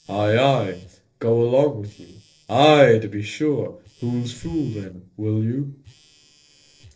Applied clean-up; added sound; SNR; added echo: neural separator model SepFormer DNS4.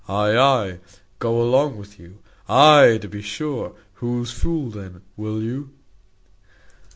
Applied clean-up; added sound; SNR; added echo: none; none; none; none.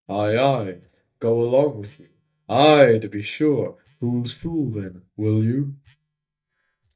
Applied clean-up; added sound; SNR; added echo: neural mask model DeepFilterNet 3.